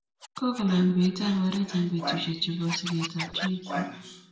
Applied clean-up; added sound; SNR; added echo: none; Scratching (performance technique); 11 dB; reverberation time 1.9 s.